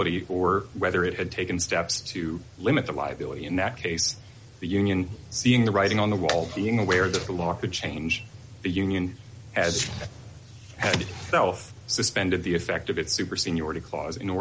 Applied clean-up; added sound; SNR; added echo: none; none; none; none.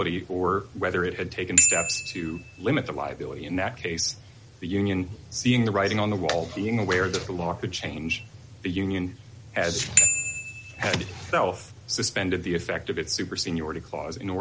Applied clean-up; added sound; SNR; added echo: none; Bicycle bell; 0 dB; none.